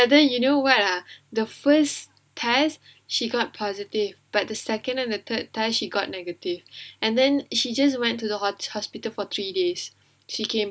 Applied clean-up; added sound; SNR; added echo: none; none; none; none.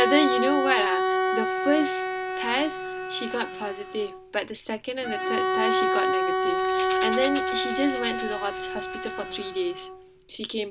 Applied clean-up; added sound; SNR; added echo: none; Bowed string instrument + Rattle / Rattle (instrument); -2 dB; none.